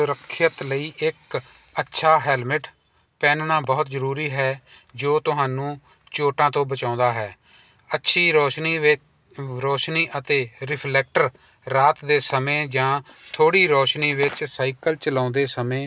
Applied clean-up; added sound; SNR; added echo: none; none; none; none.